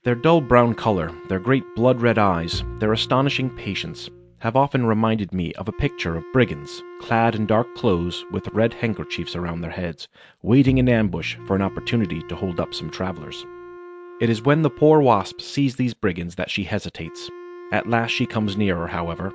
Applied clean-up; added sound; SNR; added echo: none; Wind instrument, woodwind instrument + Bowed string instrument; 17 dB; none.